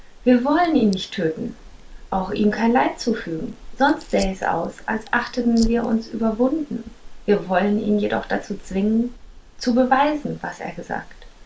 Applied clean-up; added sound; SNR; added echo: neural mask model Resemble Enhance denoiser.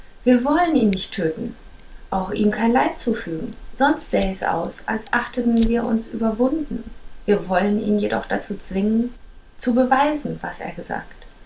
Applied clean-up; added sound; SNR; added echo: none; Fire; 15 dB; none.